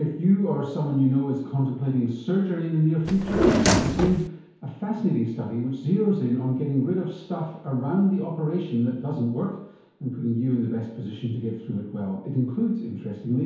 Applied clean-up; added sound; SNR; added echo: none; Drawer open or close; -3 dB; reverberation time 1.0 s.